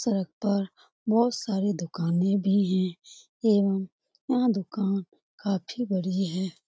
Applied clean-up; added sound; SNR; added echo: none; none; none; none.